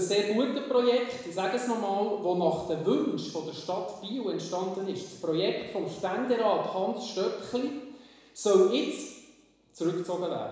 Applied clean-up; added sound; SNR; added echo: none; none; none; reverberation time 1.0 s.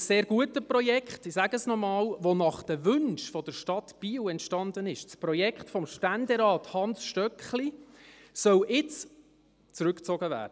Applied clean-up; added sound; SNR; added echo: none; none; none; none.